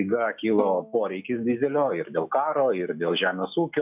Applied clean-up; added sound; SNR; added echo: classical method log-MMSE.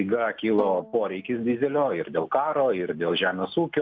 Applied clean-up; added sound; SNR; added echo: neural separator model SepFormer DNS4.